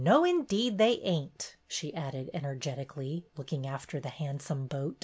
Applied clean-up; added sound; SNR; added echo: none; none; none; none.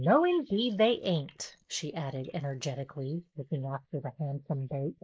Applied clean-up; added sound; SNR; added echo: neural mask model Resemble Enhance denoiser.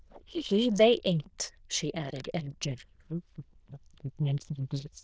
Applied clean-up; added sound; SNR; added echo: neural diffusion model UNIVERSE++.